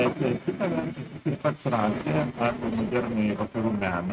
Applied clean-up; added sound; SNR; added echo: neural mask model RNNoise.